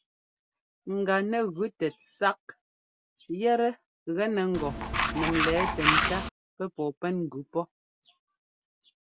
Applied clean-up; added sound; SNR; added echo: none; Tools; -3 dB; none.